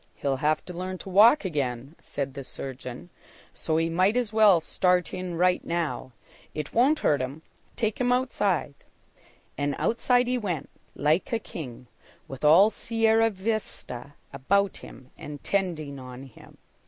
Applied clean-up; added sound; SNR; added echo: none; none; none; none.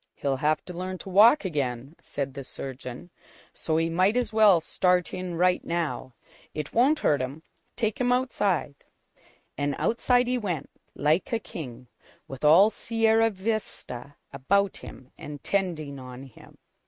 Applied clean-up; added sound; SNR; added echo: neural mask model RNNoise.